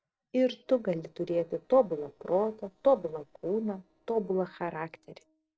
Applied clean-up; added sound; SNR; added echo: neural separator model SepFormer DNS4.